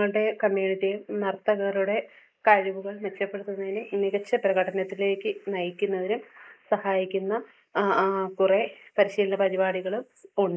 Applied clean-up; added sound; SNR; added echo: neural mask model Resemble Enhance denoiser.